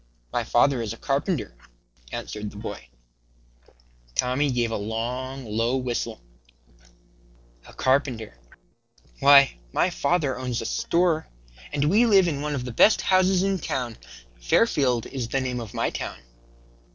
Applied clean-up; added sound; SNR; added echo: neural separator model SepFormer DNS4.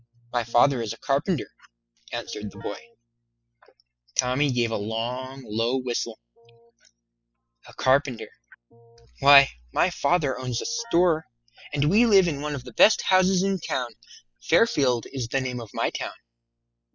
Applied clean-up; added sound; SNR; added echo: classical method spectral subtraction.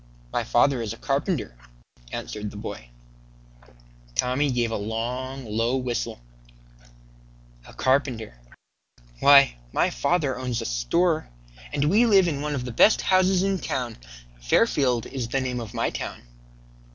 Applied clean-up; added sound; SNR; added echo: none; none; none; none.